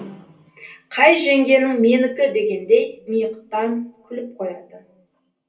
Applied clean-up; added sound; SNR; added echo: none; none; none; reverberation time 0.3 s.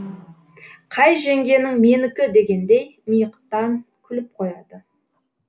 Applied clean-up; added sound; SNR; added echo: none; none; none; none.